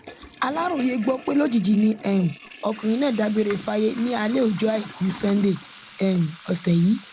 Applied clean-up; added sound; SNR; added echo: none; Toilet flush / Water tap, faucet; 17 dB; none.